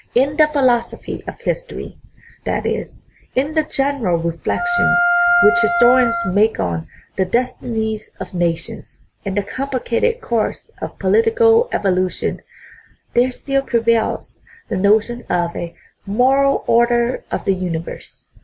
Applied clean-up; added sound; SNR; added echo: none; Wind instrument, woodwind instrument; -1 dB; none.